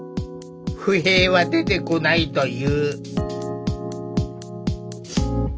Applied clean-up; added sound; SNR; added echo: none; none; none; none.